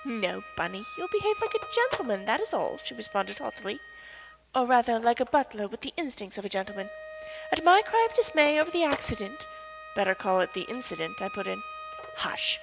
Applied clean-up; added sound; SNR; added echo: none; Telephone + Wind instrument, woodwind instrument; 13 dB; none.